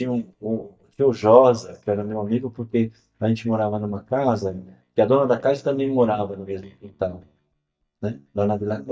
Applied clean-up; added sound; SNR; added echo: neural mask model DeepFilterNet 3.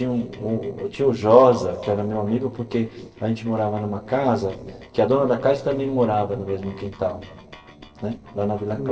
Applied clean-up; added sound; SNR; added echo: neural separator model SepFormer DNS4.